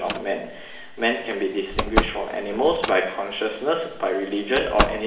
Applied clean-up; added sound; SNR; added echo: none; Slam; 5 dB; reverberation time 0.8 s.